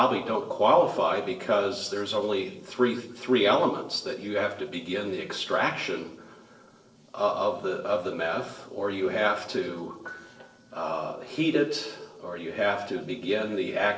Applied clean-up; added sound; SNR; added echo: neural separator model SepFormer DNS4.